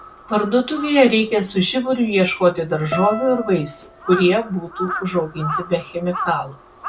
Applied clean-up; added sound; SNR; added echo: none; Crow + Guitar; 12 dB; none.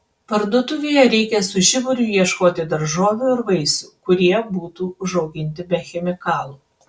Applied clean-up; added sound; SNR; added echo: none; none; none; none.